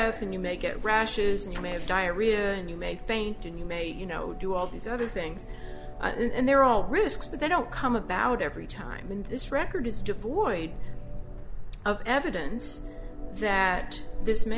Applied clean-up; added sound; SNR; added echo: none; Organ; 18 dB; none.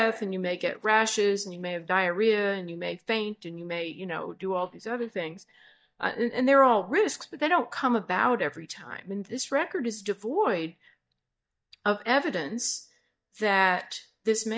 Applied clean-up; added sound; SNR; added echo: neural mask model DeepFilterNet 3.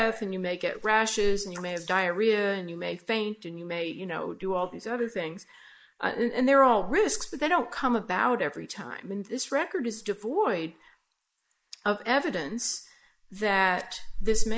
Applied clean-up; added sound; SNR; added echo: neural mask model Resemble Enhance denoiser.